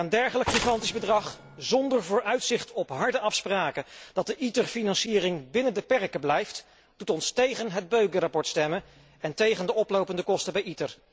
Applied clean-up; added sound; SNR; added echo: none; Mechanisms; 9 dB; none.